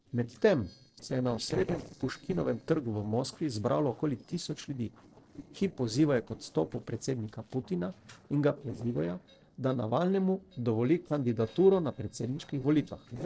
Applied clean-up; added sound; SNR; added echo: neural separator model SepFormer DNS4.